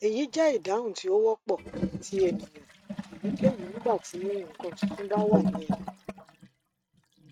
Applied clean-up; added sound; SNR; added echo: neural mask model RNNoise.